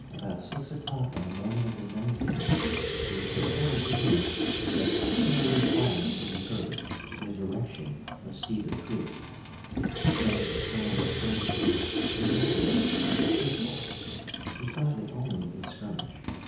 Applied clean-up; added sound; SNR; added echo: none; Sink (filling or washing) / Water tap, faucet; -4 dB; reverberation time 1.0 s.